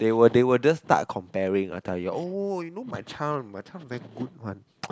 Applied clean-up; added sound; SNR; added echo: none; none; none; none.